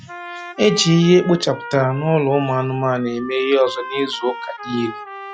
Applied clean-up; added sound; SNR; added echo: classical method log-MMSE.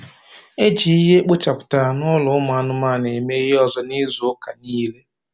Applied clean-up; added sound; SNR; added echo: none; none; none; none.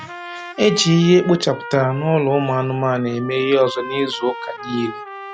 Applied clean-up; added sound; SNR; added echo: none; Trumpet; 14 dB; none.